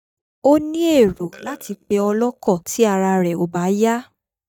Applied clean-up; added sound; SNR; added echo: neural mask model DeepFilterNet 3.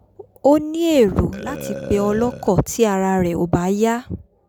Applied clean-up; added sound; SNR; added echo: none; Burping, eructation; 15 dB; none.